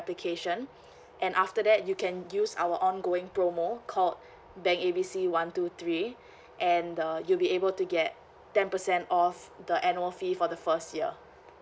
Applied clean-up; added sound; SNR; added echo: none; none; none; none.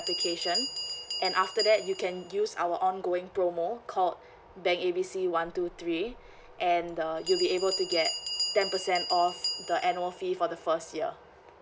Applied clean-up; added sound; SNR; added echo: none; Bell; 8 dB; none.